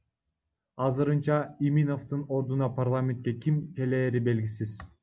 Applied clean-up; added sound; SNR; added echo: none; none; none; none.